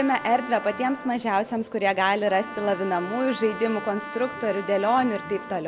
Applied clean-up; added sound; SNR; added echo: none; Trumpet; 13 dB; none.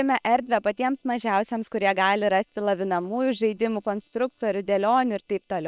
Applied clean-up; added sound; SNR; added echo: neural separator model SepFormer WHAM!.